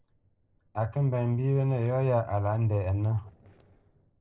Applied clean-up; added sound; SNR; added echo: neural separator model SepFormer DNS4.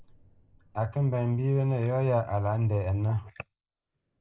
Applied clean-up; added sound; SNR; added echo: neural mask model Resemble Enhance denoiser.